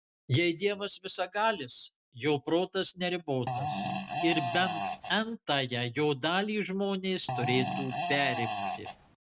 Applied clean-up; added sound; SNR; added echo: none; Fart; 2 dB; none.